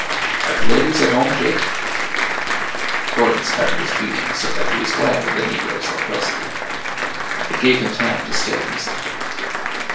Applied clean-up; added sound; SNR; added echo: none; Applause; 2 dB; reverberation time 0.4 s.